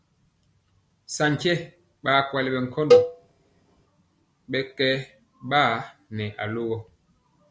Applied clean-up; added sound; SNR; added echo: none; Cowbell; -5 dB; none.